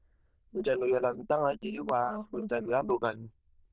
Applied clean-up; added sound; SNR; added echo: neural diffusion model UNIVERSE++.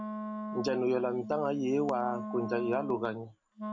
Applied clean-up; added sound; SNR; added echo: none; Wind instrument, woodwind instrument; 7 dB; none.